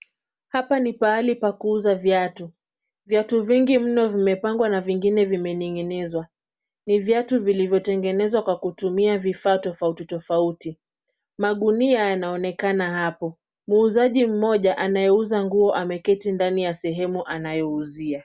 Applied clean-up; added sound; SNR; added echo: none; none; none; none.